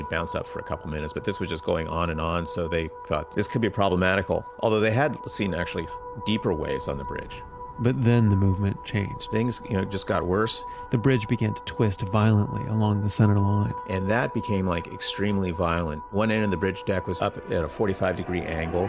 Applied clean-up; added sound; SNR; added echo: none; none; none; none.